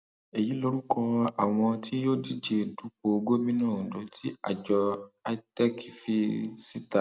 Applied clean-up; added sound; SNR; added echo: none; none; none; none.